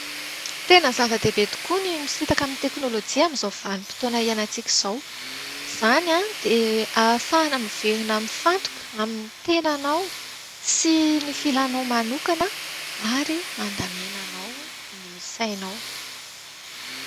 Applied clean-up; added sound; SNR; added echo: none; Tools; 10 dB; none.